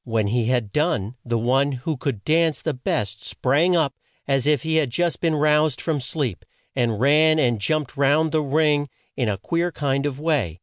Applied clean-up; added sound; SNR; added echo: none; none; none; none.